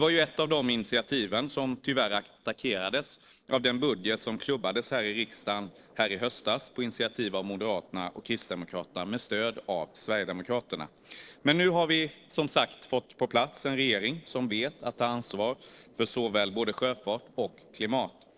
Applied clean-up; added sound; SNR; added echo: neural separator model SepFormer DNS4.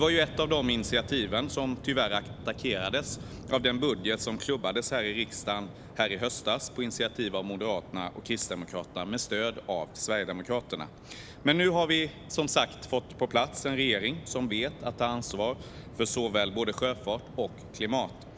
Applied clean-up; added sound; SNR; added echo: none; Waves, surf; 14 dB; none.